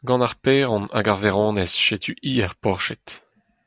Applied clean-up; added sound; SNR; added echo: none; none; none; none.